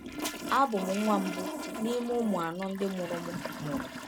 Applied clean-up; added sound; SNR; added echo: none; Toilet flush; 6 dB; none.